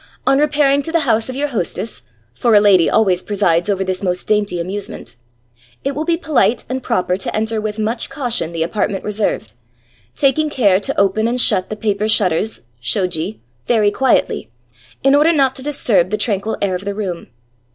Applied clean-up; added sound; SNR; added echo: none; none; none; none.